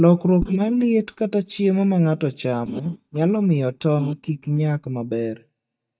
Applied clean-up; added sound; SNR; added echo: neural mask model DeepFilterNet 3.